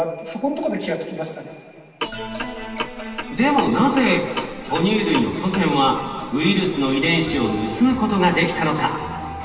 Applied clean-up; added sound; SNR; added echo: none; Clock; 11 dB; reverberation time 2.4 s.